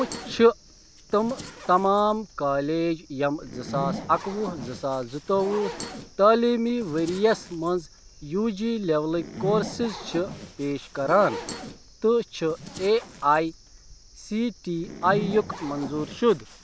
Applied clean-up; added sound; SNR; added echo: none; Zipper (clothing); 13 dB; none.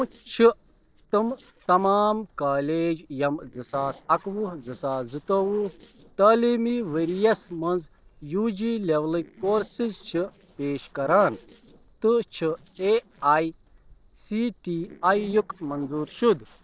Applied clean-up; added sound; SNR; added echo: neural separator model SepFormer DNS4.